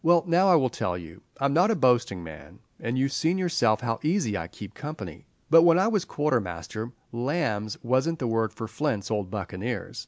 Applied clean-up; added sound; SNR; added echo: none; none; none; none.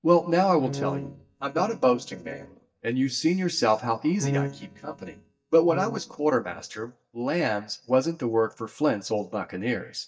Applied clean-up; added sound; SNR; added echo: neural mask model DeepFilterNet 3.